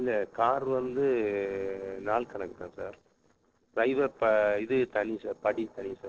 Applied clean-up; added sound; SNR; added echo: neural separator model SepFormer DNS4.